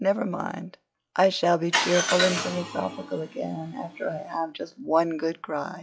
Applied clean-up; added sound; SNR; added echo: classical method log-MMSE.